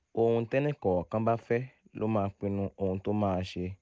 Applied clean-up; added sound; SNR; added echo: none; none; none; none.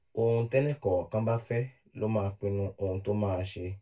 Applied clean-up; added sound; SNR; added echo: none; none; none; reverberation time 0.2 s.